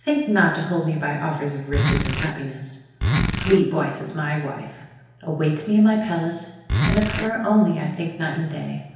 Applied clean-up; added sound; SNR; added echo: none; Zipper (clothing); 1 dB; reverberation time 0.9 s.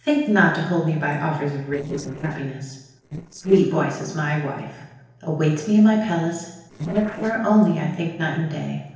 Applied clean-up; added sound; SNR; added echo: neural separator model SepFormer DNS4.